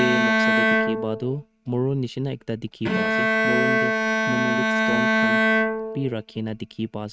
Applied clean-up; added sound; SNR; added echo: neural mask model RNNoise.